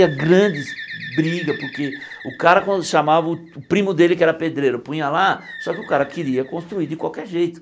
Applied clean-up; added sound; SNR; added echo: none; Bird; 17 dB; none.